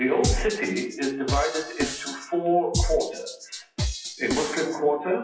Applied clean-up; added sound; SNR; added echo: classical method WPE with log-MMSE.